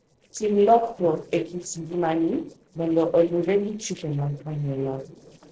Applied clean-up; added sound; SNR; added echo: neural separator model SepFormer DNS4.